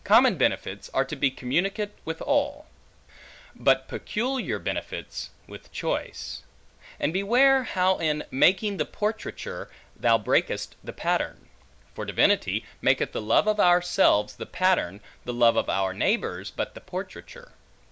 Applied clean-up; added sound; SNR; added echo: none; none; none; none.